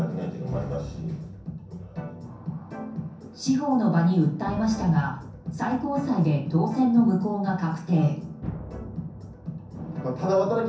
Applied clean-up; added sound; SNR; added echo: none; Drum; 18 dB; reverberation time 0.6 s.